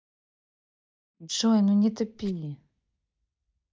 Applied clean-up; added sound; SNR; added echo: neural mask model DeepFilterNet 3.